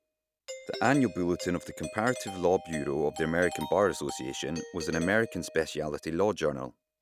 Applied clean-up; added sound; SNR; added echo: none; Doorbell; 14 dB; none.